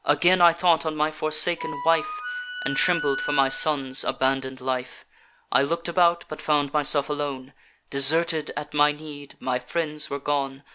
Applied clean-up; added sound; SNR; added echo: none; Wind instrument, woodwind instrument; 8 dB; none.